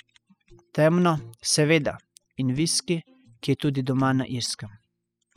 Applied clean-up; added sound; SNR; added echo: classical method spectral subtraction.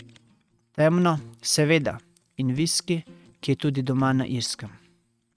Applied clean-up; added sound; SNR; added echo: neural mask model RNNoise.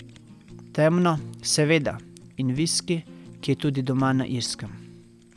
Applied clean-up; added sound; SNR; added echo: none; Fire; 18 dB; none.